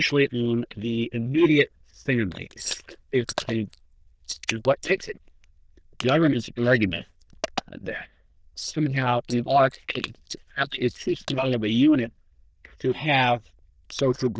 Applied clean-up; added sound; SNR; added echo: neural diffusion model UNIVERSE++.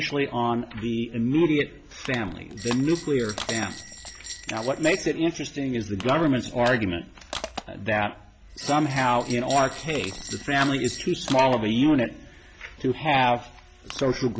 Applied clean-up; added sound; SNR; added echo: none; Bell + Crushing; 14 dB; none.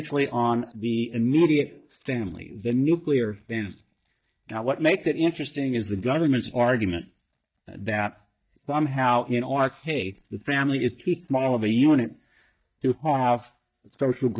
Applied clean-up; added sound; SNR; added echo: neural mask model DeepFilterNet 3.